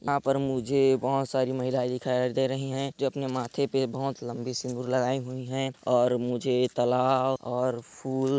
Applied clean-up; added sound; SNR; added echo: none; none; none; none.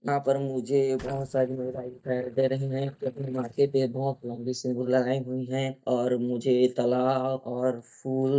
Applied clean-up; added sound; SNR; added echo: neural mask model DeepFilterNet 3.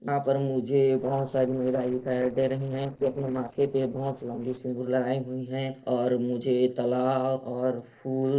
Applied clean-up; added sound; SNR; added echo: neural separator model SepFormer DNS4.